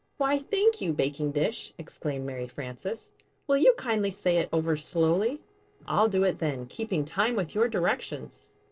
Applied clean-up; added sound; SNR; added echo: neural separator model SepFormer DNS4.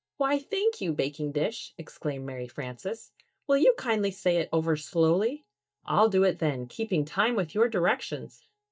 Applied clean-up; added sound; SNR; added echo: neural mask model DeepFilterNet 3.